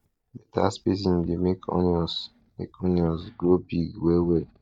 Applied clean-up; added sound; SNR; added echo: neural mask model DeepFilterNet 3.